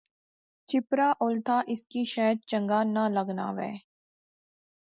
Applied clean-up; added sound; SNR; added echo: none; none; none; none.